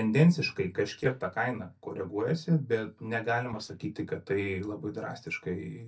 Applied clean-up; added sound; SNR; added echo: neural mask model DeepFilterNet 3.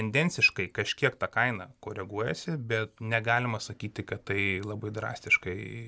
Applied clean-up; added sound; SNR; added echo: none; none; none; none.